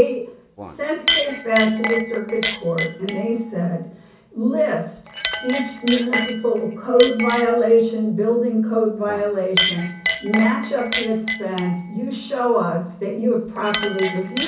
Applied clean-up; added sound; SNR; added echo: none; Chink, clink; 7 dB; reverberation time 0.6 s.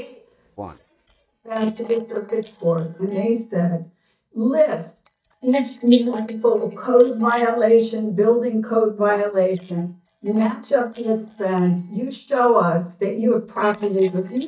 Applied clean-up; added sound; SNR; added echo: neural mask model DeepFilterNet 3.